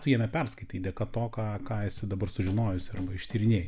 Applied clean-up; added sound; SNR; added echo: none; Drum / Drum kit; 20 dB; none.